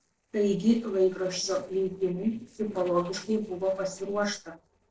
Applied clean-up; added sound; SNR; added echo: neural separator model SepFormer DNS4.